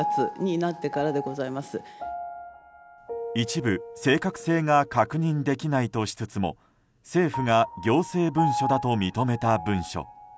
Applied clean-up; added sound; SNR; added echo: none; Piano; 9 dB; none.